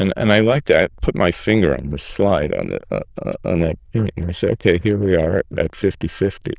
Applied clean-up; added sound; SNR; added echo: neural diffusion model UNIVERSE++.